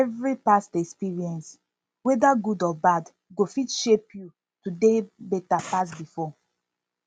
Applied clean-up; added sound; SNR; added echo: none; none; none; none.